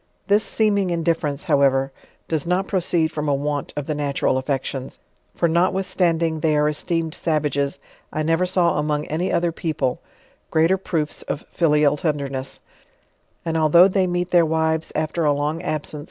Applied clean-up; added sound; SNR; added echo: none; none; none; none.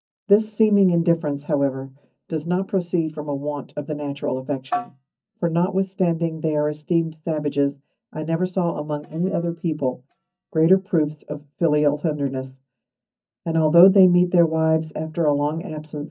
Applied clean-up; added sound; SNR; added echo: neural mask model DeepFilterNet 3.